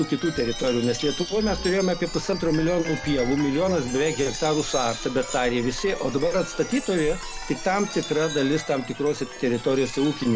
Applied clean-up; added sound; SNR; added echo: none; Bird vocalization, bird call, bird song + Chime; 10 dB; none.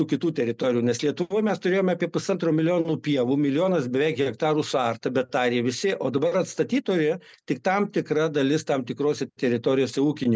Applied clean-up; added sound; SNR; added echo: none; none; none; none.